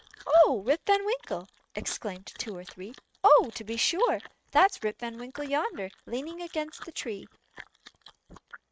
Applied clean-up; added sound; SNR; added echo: neural mask model RNNoise.